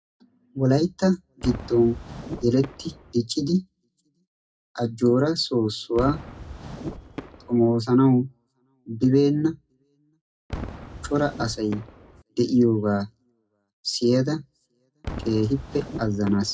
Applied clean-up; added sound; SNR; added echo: none; Whoosh, swoosh, swish / Fireworks; 15 dB; reverberation time 0.2 s.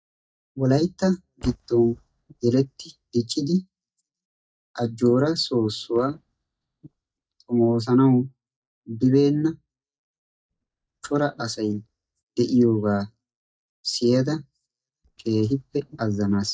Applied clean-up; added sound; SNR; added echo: neural mask model DeepFilterNet 3.